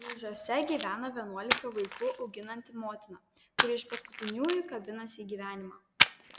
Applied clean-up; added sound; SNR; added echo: none; Splash, splatter; -2 dB; none.